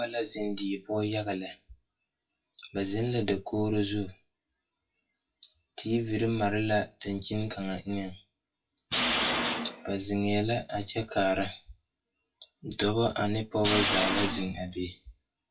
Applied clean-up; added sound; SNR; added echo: classical method WPE with log-MMSE.